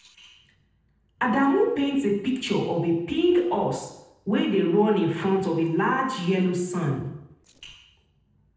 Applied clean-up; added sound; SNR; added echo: neural separator model SepFormer DNS4.